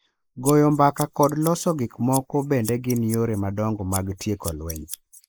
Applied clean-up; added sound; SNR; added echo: neural mask model Resemble Enhance denoiser.